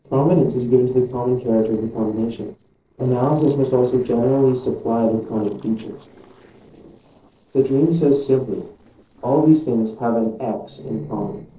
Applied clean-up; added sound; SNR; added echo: neural separator model SepFormer DNS4.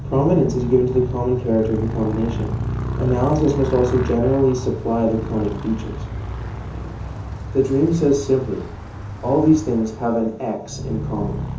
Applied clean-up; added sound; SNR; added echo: none; Motorcycle; 7 dB; reverberation time 0.6 s.